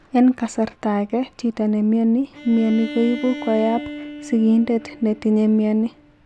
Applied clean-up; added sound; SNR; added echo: none; Bowed string instrument; 16 dB; none.